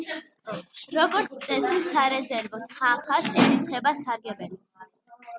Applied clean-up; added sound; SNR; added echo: none; none; none; none.